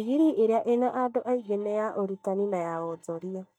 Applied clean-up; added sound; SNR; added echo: neural mask model DeepFilterNet 3.